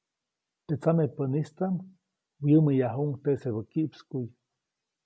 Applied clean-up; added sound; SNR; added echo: none; none; none; none.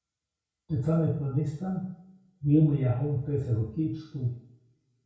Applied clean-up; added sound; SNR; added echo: none; none; none; reverberation time 0.6 s.